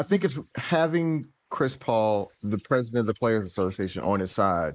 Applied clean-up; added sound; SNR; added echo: neural mask model Resemble Enhance denoiser.